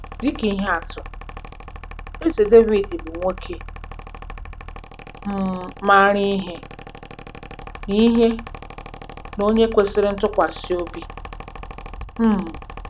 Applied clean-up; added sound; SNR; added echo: none; Mechanical fan; 12 dB; none.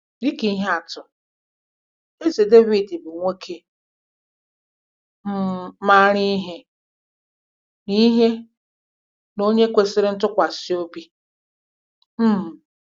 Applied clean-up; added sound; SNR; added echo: none; none; none; none.